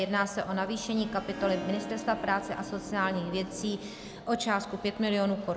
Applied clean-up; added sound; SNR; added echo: none; Harp; 12 dB; none.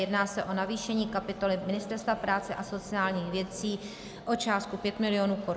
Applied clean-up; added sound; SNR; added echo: none; none; none; none.